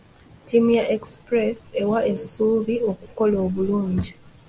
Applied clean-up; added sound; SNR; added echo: none; none; none; none.